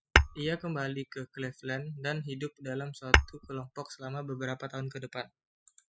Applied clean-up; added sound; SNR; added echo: classical method spectral subtraction.